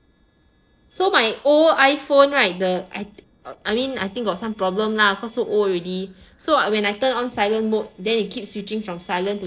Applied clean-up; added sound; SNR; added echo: neural separator model SepFormer DNS4.